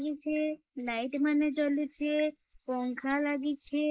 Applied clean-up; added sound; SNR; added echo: neural mask model Resemble Enhance denoiser.